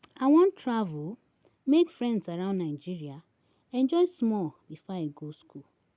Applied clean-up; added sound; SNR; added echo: none; none; none; none.